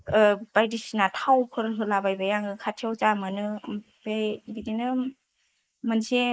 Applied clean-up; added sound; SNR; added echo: neural mask model Resemble Enhance denoiser.